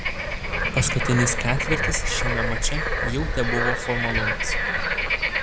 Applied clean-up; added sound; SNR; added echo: none; Bird / Frog; -3 dB; none.